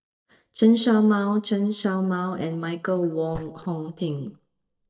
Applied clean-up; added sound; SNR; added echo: neural mask model DeepFilterNet 3.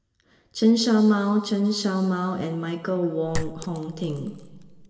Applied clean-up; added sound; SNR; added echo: none; Chink, clink; 9 dB; reverberation time 1.8 s.